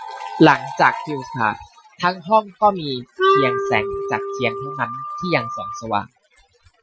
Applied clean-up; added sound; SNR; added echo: classical method Wiener filter.